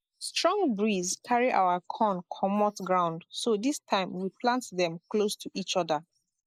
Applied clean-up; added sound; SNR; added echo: neural mask model Resemble Enhance denoiser.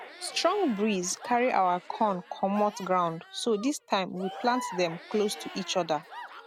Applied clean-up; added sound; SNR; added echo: none; Crowd / Cheering; 14 dB; none.